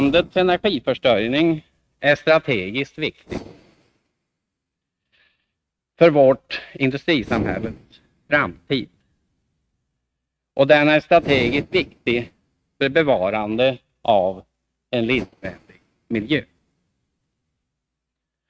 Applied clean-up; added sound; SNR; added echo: neural mask model RNNoise.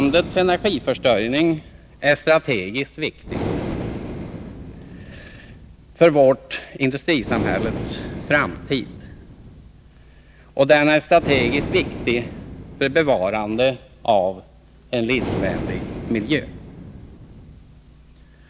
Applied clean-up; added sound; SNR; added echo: none; Breathing; 10 dB; none.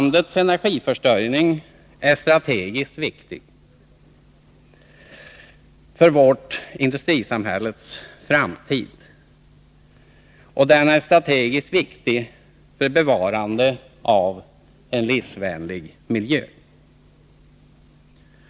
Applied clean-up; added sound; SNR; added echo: none; none; none; none.